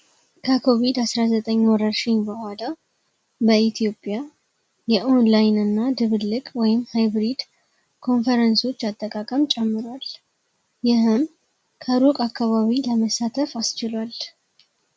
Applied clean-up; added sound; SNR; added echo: none; none; none; none.